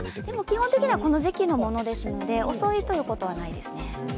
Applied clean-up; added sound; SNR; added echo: none; none; none; none.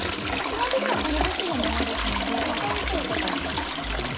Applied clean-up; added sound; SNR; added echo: none; Trickle, dribble / Toilet flush; -2 dB; reverberation time 0.4 s.